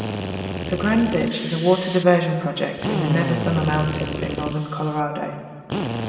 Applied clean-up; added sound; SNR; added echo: none; Drill; 6 dB; reverberation time 1.4 s.